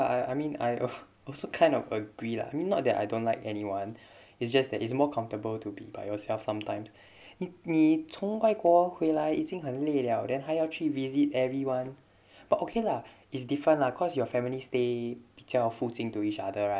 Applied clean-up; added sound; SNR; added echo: none; none; none; none.